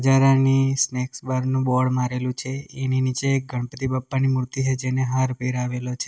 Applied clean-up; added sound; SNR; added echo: none; none; none; none.